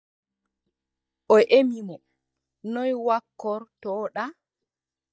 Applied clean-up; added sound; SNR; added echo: neural mask model DeepFilterNet 3.